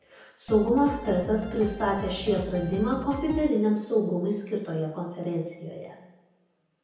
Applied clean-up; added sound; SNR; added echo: none; Drum kit; 11 dB; reverberation time 0.9 s.